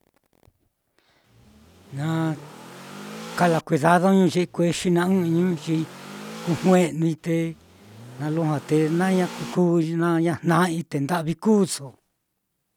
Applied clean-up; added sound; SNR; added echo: none; Accelerating, revving, vroom / Car; 16 dB; none.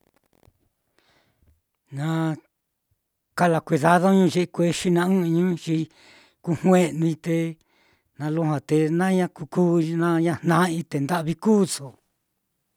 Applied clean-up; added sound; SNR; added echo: none; none; none; none.